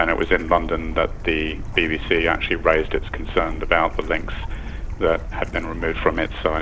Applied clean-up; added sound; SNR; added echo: none; Stream / Bird; 6 dB; none.